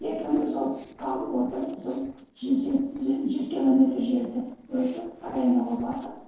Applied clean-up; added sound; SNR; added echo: neural separator model SepFormer DNS4.